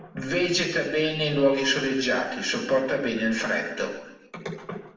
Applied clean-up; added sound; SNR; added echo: none; none; none; reverberation time 1.0 s.